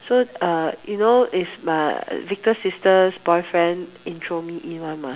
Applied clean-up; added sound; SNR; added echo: none; none; none; none.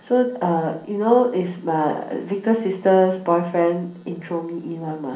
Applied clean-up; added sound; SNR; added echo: none; none; none; reverberation time 0.6 s.